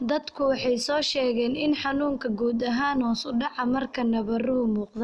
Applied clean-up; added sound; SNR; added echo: none; none; none; none.